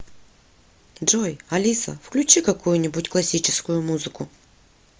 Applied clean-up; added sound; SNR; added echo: none; none; none; none.